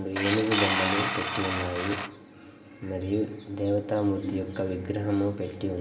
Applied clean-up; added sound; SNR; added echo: none; Tools; 1 dB; reverberation time 1.0 s.